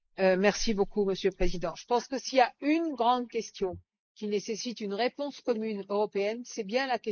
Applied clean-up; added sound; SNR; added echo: neural mask model Resemble Enhance denoiser.